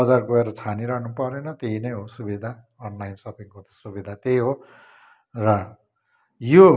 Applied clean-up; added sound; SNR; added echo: none; none; none; none.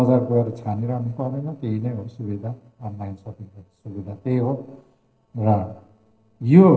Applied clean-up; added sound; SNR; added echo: neural separator model SepFormer DNS4.